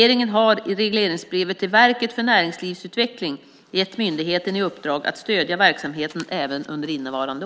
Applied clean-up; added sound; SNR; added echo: none; none; none; none.